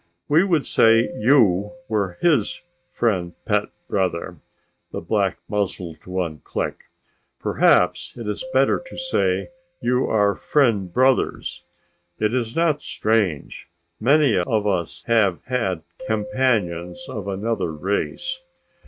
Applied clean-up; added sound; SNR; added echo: neural mask model RNNoise.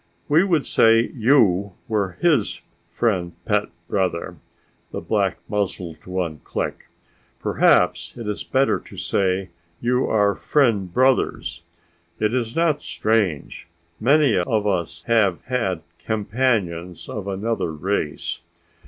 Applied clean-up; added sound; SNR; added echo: none; none; none; none.